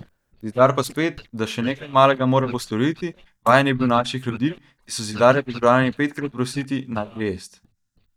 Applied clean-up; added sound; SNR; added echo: neural mask model DeepFilterNet 3.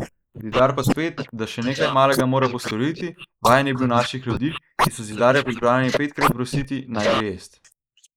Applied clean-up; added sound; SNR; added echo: neural mask model Resemble Enhance denoiser.